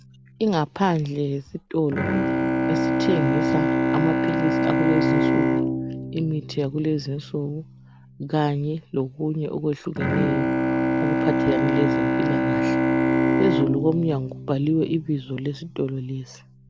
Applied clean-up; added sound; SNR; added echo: none; Bowed string instrument; -2 dB; none.